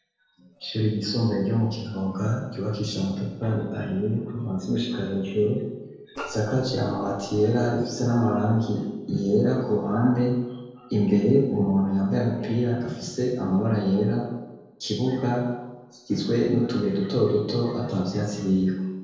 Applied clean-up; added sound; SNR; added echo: neural separator model SepFormer DNS4.